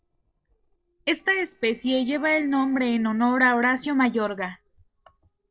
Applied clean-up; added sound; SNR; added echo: neural separator model SepFormer DNS4.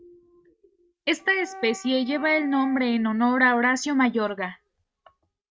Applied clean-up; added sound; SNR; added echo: neural mask model RNNoise.